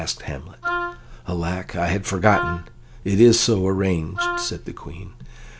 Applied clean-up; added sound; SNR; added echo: none; Wind instrument, woodwind instrument; 7 dB; none.